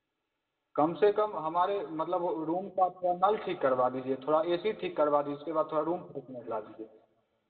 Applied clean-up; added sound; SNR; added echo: none; none; none; reverberation time 0.8 s.